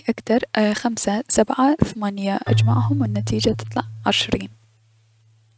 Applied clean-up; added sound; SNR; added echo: neural mask model RNNoise.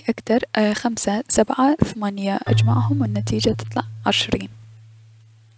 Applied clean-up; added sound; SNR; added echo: none; Keyboard (musical); 5 dB; none.